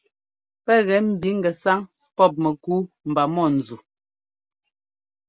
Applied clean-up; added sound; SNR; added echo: none; none; none; none.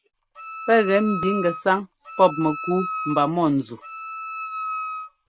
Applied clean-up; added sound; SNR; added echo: none; Wind instrument, woodwind instrument; 9 dB; none.